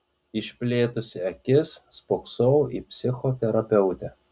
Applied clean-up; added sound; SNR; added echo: none; none; none; none.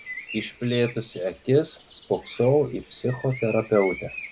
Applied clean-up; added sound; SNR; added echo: none; Bird; 14 dB; none.